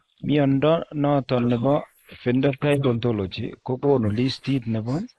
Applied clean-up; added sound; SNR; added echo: neural mask model Resemble Enhance denoiser.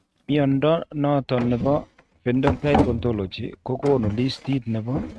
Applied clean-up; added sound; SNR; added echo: neural mask model RNNoise.